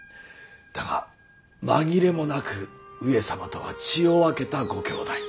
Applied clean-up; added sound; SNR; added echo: none; none; none; none.